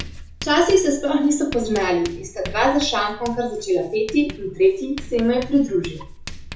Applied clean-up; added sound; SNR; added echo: none; Writing; 14 dB; reverberation time 0.7 s.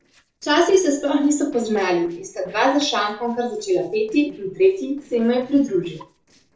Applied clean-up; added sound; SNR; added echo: neural separator model SepFormer DNS4.